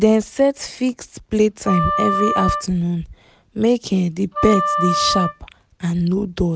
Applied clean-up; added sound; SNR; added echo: none; Wind instrument, woodwind instrument; 3 dB; none.